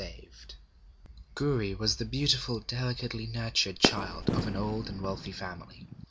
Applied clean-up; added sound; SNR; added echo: none; Fireworks; 1 dB; none.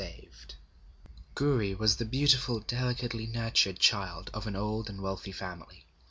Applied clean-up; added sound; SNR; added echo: none; none; none; none.